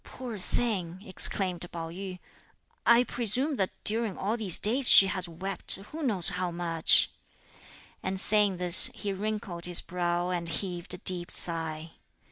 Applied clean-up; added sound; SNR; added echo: none; none; none; none.